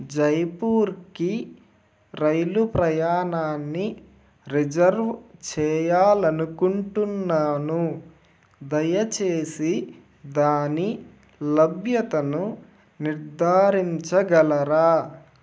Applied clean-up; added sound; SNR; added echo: none; none; none; none.